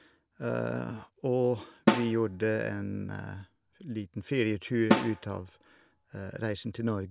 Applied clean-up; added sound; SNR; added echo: none; Snare drum; 1 dB; none.